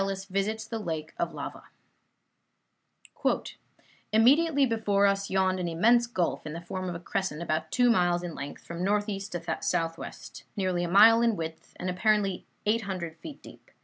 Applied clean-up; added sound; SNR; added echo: none; none; none; none.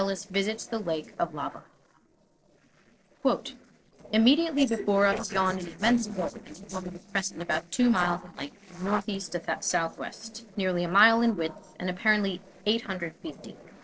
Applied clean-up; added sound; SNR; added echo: neural separator model SepFormer DNS4.